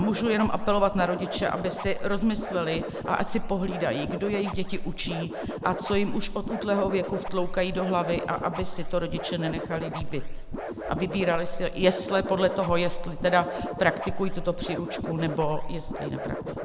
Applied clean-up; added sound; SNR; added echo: none; Scratching (performance technique); 4 dB; none.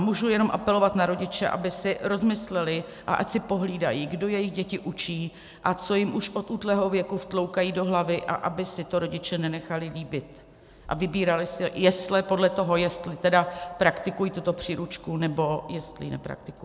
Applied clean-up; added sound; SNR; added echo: none; none; none; none.